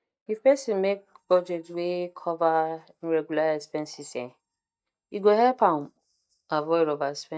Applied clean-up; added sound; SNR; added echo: neural mask model DeepFilterNet 3.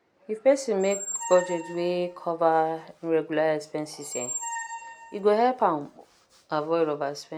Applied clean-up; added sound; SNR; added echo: none; Squeak; 13 dB; none.